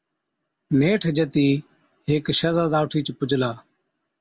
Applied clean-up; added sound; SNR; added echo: none; none; none; none.